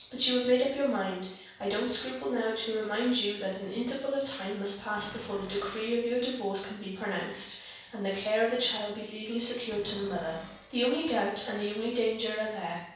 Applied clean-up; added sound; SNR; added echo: none; Cupboard open or close; 17 dB; reverberation time 0.7 s.